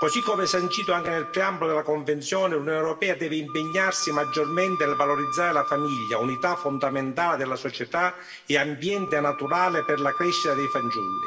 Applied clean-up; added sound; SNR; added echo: none; Wind instrument, woodwind instrument; 6 dB; reverberation time 0.7 s.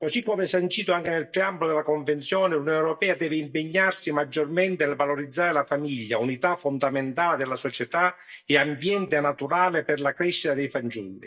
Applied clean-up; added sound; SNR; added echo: neural mask model DeepFilterNet 3.